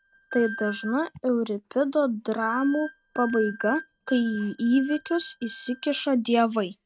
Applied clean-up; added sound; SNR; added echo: neural mask model RNNoise.